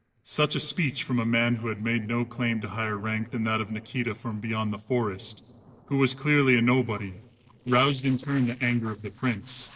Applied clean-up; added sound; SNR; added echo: neural separator model SepFormer DNS4.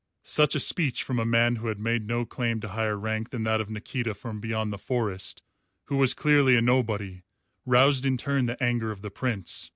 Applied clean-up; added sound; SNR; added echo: none; none; none; none.